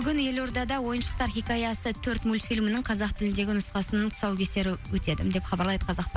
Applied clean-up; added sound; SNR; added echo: none; none; none; none.